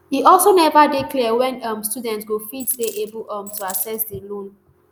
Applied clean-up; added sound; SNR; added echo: none; Coin (dropping); 16 dB; none.